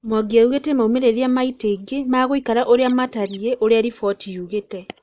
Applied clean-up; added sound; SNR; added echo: neural mask model Resemble Enhance denoiser.